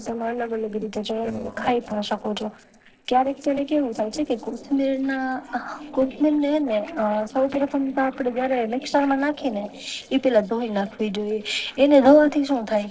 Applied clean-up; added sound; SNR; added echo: neural separator model SepFormer DNS4.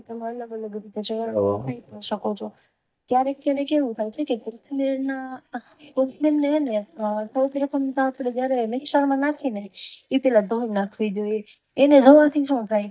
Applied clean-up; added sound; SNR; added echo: neural mask model DeepFilterNet 3.